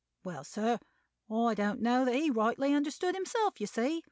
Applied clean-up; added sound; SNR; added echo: none; none; none; none.